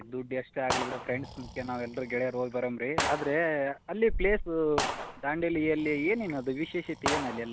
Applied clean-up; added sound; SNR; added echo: none; Gunshot, gunfire + Breathing; 6 dB; none.